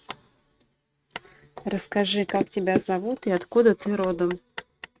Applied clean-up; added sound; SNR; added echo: neural mask model RNNoise.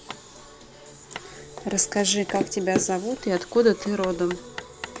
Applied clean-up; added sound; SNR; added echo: none; Hammer; 18 dB; none.